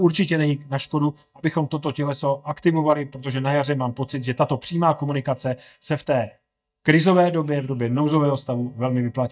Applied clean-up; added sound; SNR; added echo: neural mask model DeepFilterNet 3.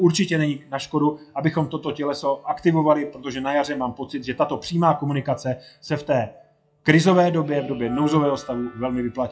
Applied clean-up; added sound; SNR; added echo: classical method WPE with log-MMSE.